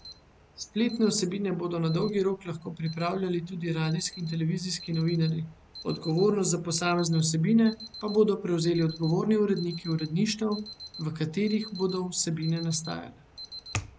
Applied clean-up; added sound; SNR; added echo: none; Alarm; 17 dB; none.